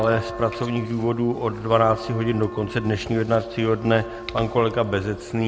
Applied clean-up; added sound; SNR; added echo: none; Wind instrument, woodwind instrument; 14 dB; none.